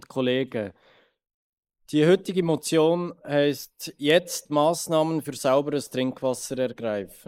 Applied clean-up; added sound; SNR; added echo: neural mask model Resemble Enhance denoiser.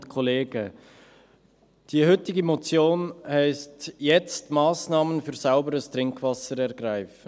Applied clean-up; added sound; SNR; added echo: none; none; none; none.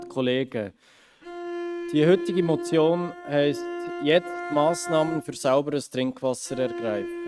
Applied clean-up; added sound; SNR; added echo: neural mask model RNNoise.